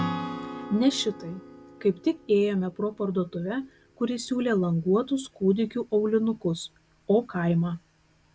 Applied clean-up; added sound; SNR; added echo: none; Acoustic guitar / Strum; 14 dB; none.